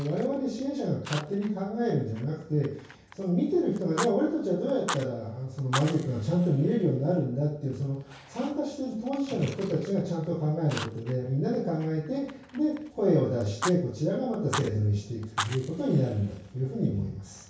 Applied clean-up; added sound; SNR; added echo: none; Fire; 14 dB; reverberation time 0.6 s.